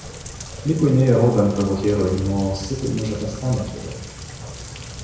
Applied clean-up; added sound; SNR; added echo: none; Rain; 13 dB; reverberation time 1.0 s.